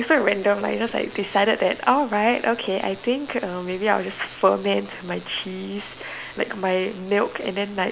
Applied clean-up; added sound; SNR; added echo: none; none; none; none.